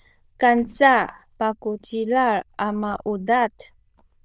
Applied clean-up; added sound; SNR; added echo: neural diffusion model UNIVERSE++.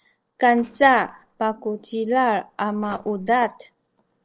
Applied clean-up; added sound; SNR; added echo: neural separator model SepFormer DNS4.